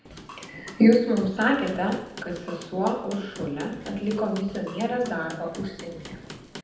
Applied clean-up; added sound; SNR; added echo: none; Hammer / Wood; 15 dB; reverberation time 0.8 s.